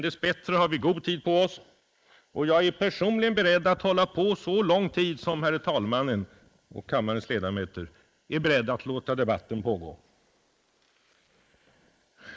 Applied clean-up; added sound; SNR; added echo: neural mask model Resemble Enhance denoiser.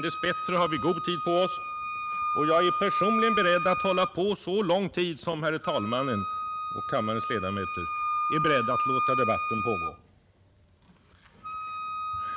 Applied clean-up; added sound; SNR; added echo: none; Wind instrument, woodwind instrument; 2 dB; none.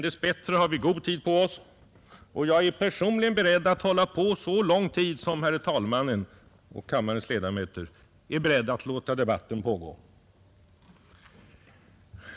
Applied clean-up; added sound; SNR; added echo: none; none; none; none.